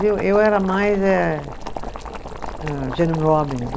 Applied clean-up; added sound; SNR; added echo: none; Boiling; 10 dB; none.